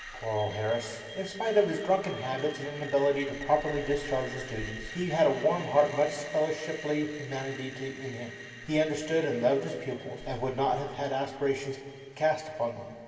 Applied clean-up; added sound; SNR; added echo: none; Screech; 15 dB; reverberation time 2.4 s.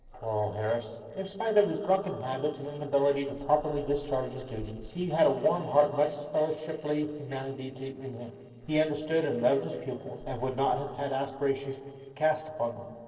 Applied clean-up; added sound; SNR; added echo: neural separator model SepFormer DNS4.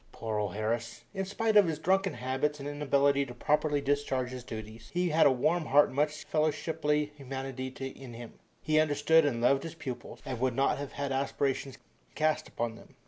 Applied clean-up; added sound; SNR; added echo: none; none; none; none.